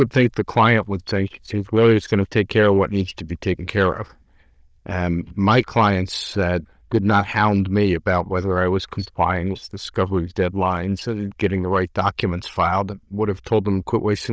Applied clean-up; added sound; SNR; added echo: neural diffusion model UNIVERSE++.